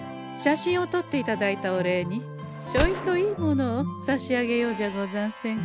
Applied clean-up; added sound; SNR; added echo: none; Gunshot, gunfire; 8 dB; none.